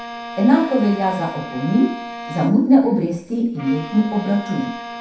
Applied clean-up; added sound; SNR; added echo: none; Bowed string instrument; 13 dB; reverberation time 0.7 s.